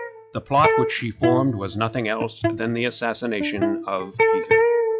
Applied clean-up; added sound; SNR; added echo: classical method log-MMSE.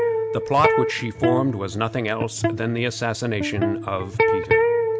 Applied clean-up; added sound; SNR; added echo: none; Electric guitar; -2 dB; none.